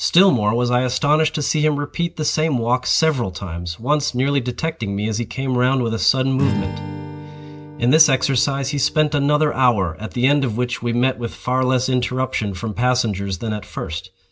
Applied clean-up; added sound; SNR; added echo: none; Strum; 16 dB; none.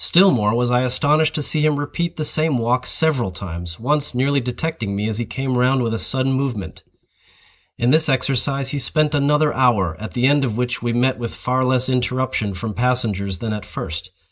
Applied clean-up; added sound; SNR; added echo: none; none; none; none.